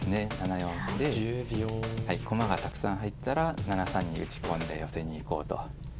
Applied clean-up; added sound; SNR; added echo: none; Fire + Scratching (performance technique); 6 dB; none.